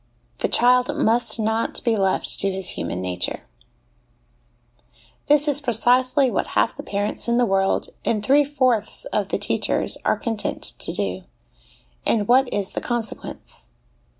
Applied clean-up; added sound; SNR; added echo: none; none; none; none.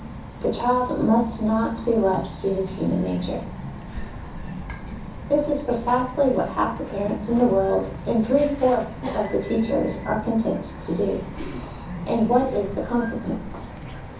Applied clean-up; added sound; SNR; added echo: none; Bird vocalization, bird call, bird song; 10 dB; reverberation time 0.6 s.